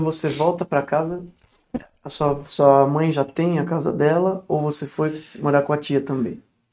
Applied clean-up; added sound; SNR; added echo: neural mask model RNNoise.